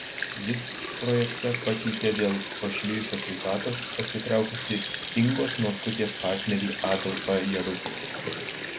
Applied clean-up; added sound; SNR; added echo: none; Sink (filling or washing); 1 dB; none.